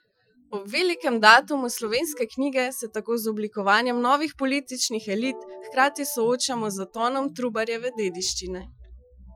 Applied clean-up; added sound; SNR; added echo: classical method Wiener filter.